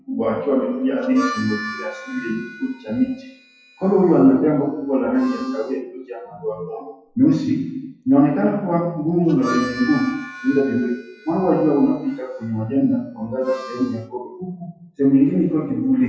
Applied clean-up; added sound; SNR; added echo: classical method WPE with log-MMSE.